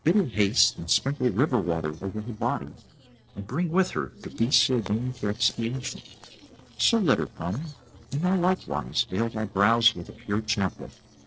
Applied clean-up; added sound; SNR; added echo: neural separator model SepFormer DNS4.